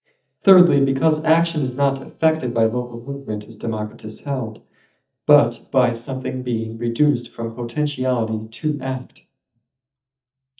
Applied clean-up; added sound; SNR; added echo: neural mask model DeepFilterNet 3.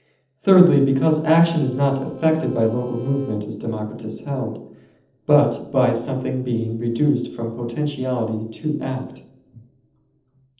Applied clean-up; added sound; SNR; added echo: neural separator model SepFormer DNS4.